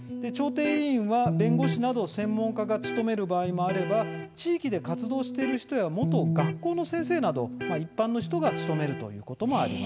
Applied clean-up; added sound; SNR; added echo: none; Electric guitar; 5 dB; none.